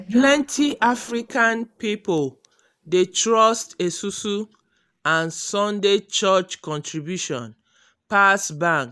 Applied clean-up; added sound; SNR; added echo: neural mask model Resemble Enhance denoiser.